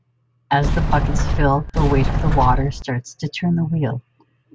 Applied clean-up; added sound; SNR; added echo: none; Sliding door; -2 dB; none.